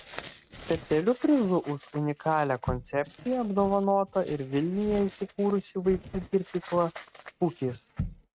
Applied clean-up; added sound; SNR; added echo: neural mask model RNNoise.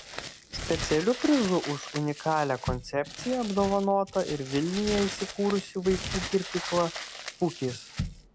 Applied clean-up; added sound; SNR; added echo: none; Crumpling, crinkling; 9 dB; none.